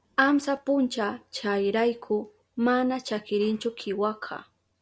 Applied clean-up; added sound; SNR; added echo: none; none; none; none.